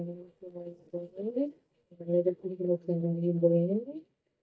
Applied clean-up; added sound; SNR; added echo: neural mask model DeepFilterNet 3.